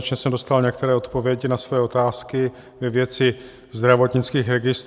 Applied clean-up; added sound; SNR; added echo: none; none; none; none.